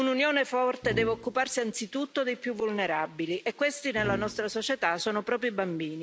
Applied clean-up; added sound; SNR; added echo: none; Brass instrument; 10 dB; none.